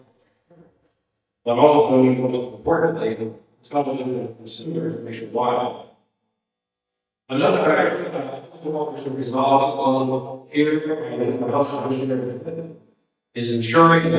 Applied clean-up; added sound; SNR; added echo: neural mask model DeepFilterNet 3.